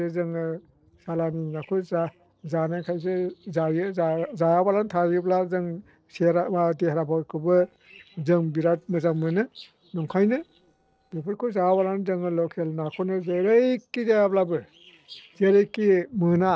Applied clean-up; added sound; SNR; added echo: neural separator model SepFormer DNS4.